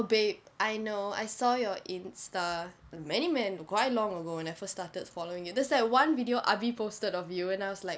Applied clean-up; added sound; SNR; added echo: none; none; none; none.